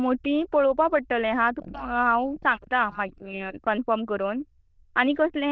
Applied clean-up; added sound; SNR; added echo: neural diffusion model UNIVERSE++.